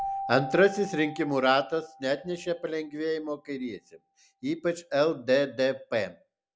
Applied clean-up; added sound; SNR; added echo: none; Keyboard (musical); 14 dB; none.